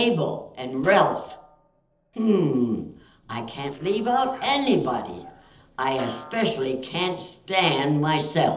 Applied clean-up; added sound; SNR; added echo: neural separator model SepFormer DNS4.